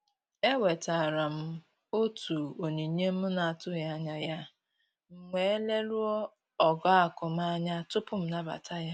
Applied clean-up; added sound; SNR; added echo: none; none; none; none.